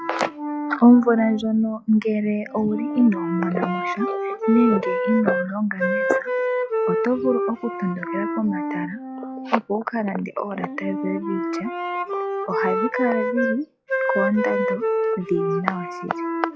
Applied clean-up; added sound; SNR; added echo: classical method log-MMSE.